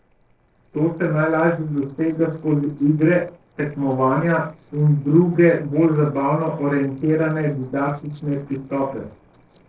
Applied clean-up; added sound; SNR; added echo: neural separator model SepFormer DNS4.